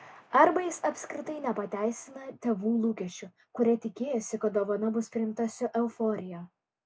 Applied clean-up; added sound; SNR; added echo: none; none; none; none.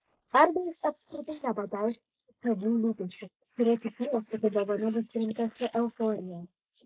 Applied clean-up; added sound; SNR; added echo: neural mask model Resemble Enhance denoiser.